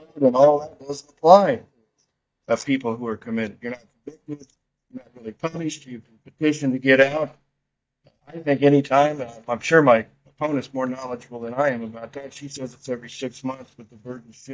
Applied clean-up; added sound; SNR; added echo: neural mask model DeepFilterNet 3.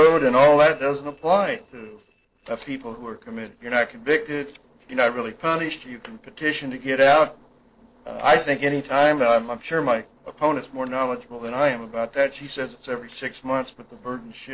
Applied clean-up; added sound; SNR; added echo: neural separator model SepFormer DNS4.